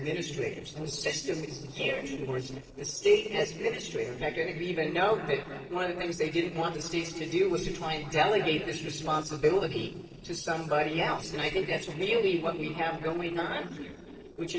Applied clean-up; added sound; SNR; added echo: neural separator model SepFormer DNS4.